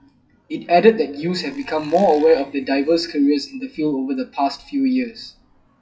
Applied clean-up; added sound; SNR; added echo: classical method WPE with log-MMSE.